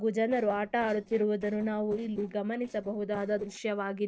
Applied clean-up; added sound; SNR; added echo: neural separator model SepFormer DNS4.